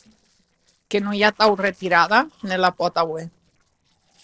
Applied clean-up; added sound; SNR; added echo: neural separator model SepFormer DNS4.